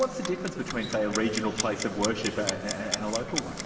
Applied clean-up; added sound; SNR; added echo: none; Clock; 6 dB; reverberation time 2.8 s.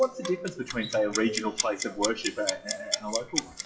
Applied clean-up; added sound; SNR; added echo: classical method WPE with log-MMSE.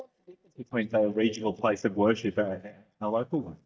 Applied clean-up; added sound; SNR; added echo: neural mask model DeepFilterNet 3.